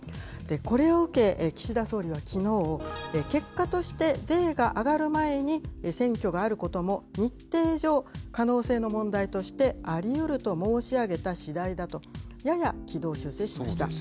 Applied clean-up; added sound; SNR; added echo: none; none; none; none.